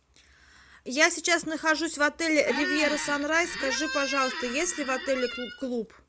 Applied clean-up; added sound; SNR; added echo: none; Squeak; 6 dB; none.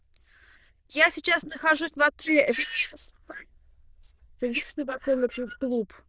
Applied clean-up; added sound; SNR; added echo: neural diffusion model UNIVERSE++.